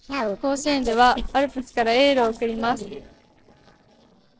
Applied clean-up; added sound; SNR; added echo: neural separator model SepFormer DNS4.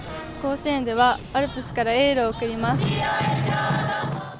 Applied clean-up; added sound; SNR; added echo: none; none; none; none.